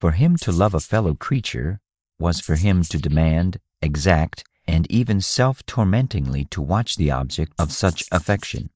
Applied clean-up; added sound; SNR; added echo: neural mask model DeepFilterNet 3.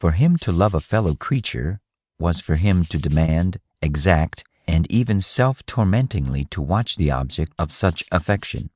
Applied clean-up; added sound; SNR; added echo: neural mask model RNNoise.